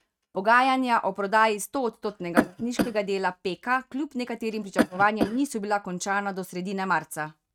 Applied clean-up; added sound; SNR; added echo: neural mask model RNNoise.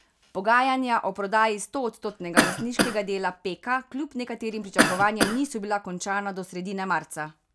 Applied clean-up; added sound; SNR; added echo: none; Cough; -1 dB; none.